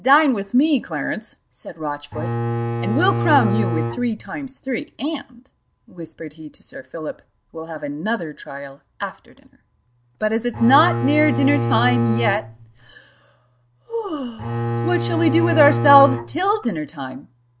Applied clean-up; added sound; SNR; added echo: none; Bowed string instrument; 2 dB; none.